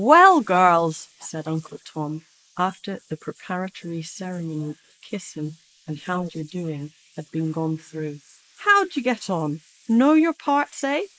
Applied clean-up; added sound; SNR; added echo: neural mask model Resemble Enhance denoiser.